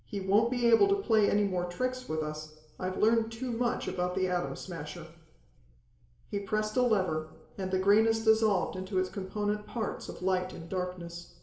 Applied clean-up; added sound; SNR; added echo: none; none; none; reverberation time 1.2 s.